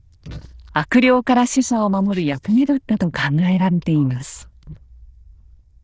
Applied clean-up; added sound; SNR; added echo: neural diffusion model UNIVERSE++.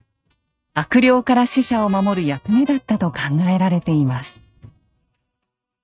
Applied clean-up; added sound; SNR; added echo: neural mask model RNNoise.